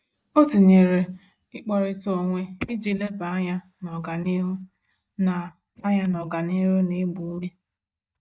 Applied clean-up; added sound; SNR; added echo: neural mask model DeepFilterNet 3.